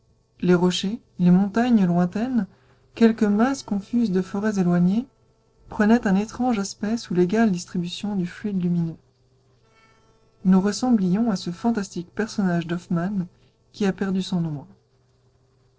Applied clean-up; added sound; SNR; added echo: neural separator model SepFormer DNS4.